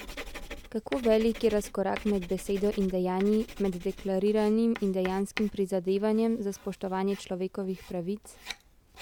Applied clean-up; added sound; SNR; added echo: none; Writing; 15 dB; none.